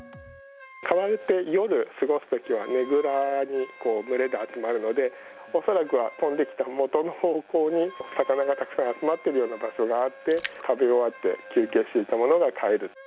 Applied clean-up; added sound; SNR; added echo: none; Splash, splatter + Wind instrument, woodwind instrument; 20 dB; none.